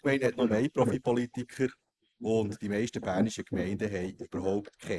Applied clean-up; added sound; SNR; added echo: neural mask model Resemble Enhance denoiser.